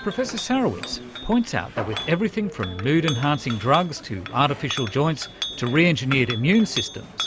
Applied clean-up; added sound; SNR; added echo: none; Chink, clink; 11 dB; none.